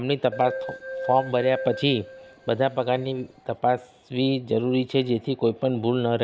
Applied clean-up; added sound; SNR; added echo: none; Keyboard (musical); 11 dB; none.